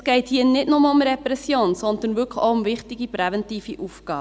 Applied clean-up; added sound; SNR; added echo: none; none; none; none.